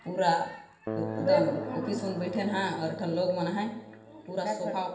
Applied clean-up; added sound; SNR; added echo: none; Keyboard (musical); 10 dB; reverberation time 0.7 s.